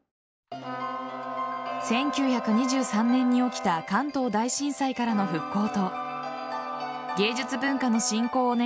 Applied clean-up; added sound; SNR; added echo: none; Trumpet; 12 dB; none.